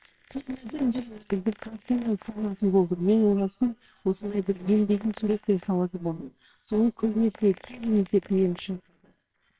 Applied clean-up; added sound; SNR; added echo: neural separator model SepFormer WHAMR!.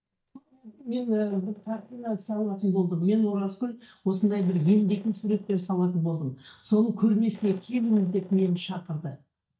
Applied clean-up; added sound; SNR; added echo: neural mask model DeepFilterNet 3.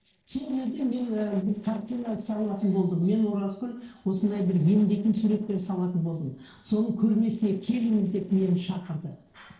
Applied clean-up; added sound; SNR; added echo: neural separator model SepFormer DNS4.